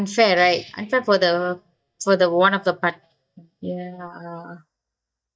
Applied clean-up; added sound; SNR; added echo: neural mask model DeepFilterNet 3.